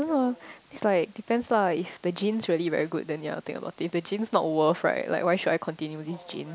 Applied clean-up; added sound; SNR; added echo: none; none; none; none.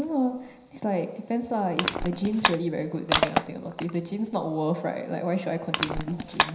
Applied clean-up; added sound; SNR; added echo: none; Crushing; 3 dB; reverberation time 0.9 s.